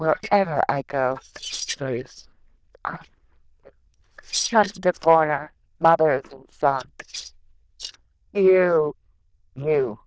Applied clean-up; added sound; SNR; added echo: neural diffusion model UNIVERSE++.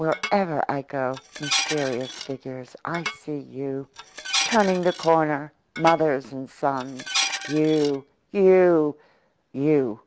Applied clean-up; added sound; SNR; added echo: none; Dishes, pots, and pans; 8 dB; none.